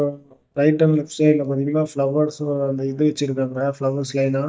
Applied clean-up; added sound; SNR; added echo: neural mask model DeepFilterNet 3.